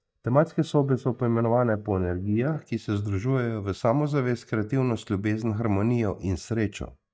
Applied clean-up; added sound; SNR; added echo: neural mask model DeepFilterNet 3.